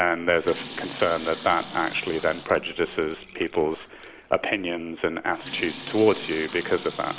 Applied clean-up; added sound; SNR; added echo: none; Sink (filling or washing) / Water tap, faucet; 16 dB; none.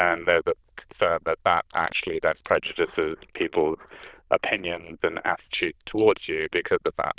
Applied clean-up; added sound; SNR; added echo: neural diffusion model UNIVERSE++.